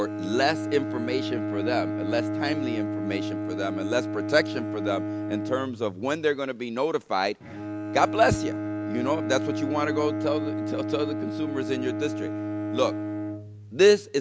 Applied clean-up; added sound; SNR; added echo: none; Bowed string instrument; 3 dB; none.